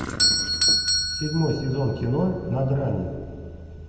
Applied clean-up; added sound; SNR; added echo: none; Doorbell; 1 dB; reverberation time 2.2 s.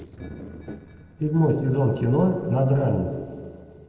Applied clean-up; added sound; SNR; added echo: neural separator model SepFormer DNS4.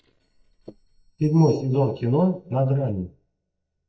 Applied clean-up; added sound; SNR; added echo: neural mask model DeepFilterNet 3.